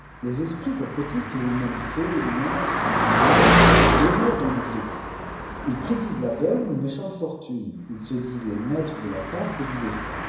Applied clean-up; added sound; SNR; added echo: none; Car passing by; -3 dB; reverberation time 1.0 s.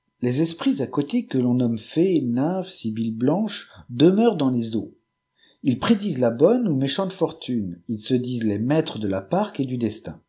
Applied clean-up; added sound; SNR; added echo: none; none; none; none.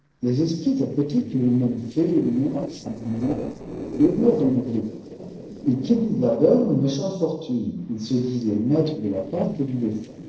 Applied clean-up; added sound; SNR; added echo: neural separator model SepFormer DNS4.